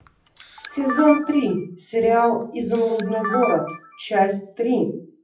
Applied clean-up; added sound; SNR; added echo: classical method WPE with log-MMSE.